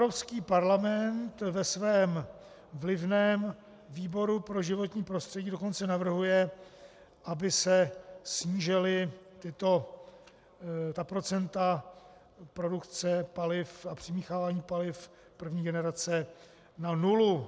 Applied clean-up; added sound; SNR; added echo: none; none; none; none.